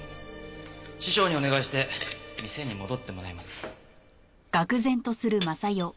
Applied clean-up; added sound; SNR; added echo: none; none; none; none.